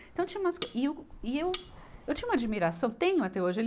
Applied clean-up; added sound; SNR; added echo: none; Cutlery, silverware; 4 dB; none.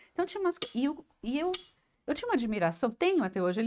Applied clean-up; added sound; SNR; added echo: neural mask model RNNoise.